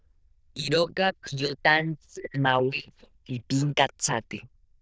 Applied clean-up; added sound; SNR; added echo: neural diffusion model UNIVERSE++.